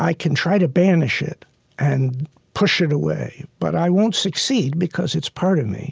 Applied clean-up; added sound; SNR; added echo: none; none; none; none.